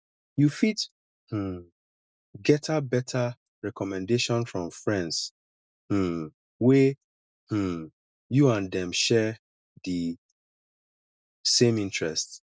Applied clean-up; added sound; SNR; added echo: none; none; none; none.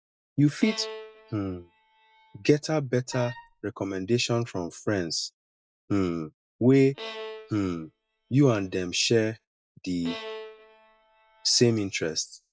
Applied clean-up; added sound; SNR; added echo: classical method log-MMSE.